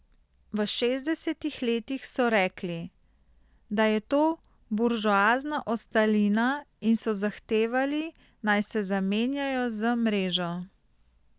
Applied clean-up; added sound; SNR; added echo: none; none; none; none.